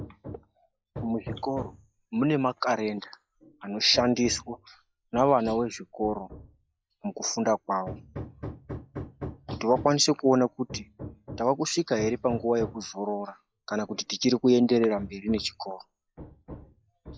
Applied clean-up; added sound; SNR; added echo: classical method log-MMSE.